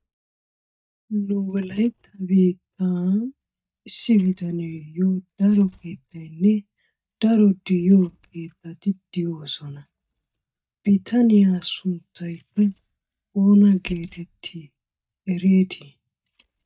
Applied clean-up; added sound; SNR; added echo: neural mask model DeepFilterNet 3.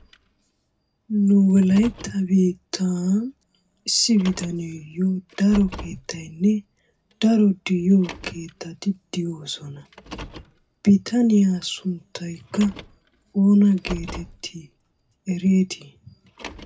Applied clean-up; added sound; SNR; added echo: none; Car; 20 dB; reverberation time 0.2 s.